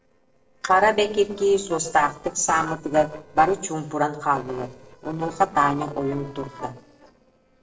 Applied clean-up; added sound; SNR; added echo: neural separator model SepFormer DNS4.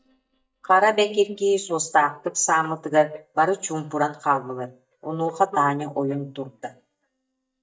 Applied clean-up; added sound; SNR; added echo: neural mask model DeepFilterNet 3.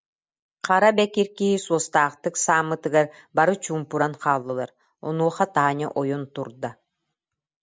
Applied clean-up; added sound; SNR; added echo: none; none; none; none.